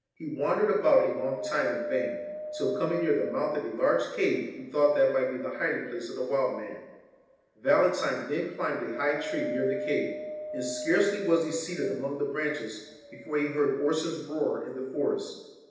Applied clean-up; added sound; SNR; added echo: none; Wind; 11 dB; reverberation time 0.9 s.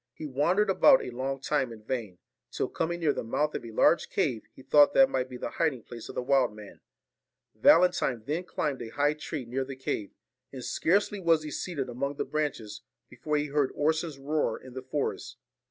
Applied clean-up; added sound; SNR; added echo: none; none; none; none.